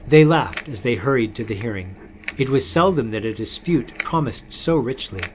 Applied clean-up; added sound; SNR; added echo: none; Crackle; 17 dB; none.